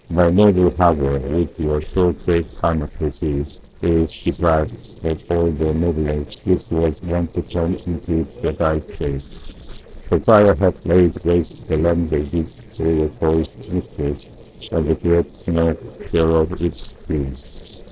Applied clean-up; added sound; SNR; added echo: neural separator model SepFormer DNS4.